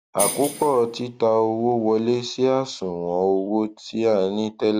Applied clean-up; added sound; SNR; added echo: none; Bell; 8 dB; none.